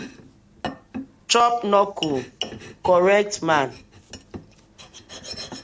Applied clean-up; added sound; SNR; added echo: none; Domestic sounds, home sounds; 14 dB; none.